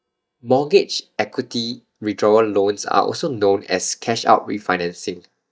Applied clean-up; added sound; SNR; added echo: neural mask model DeepFilterNet 3.